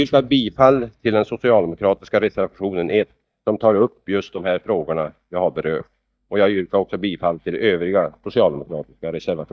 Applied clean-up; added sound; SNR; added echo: neural mask model DeepFilterNet 3.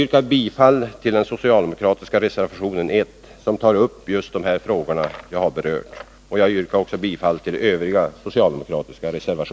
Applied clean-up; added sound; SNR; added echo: none; none; none; none.